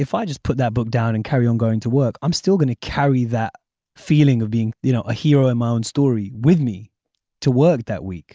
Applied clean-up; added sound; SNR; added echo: none; none; none; none.